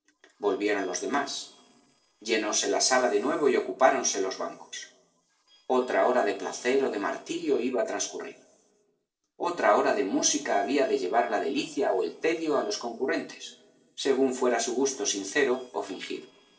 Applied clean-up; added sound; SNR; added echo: neural separator model SepFormer DNS4.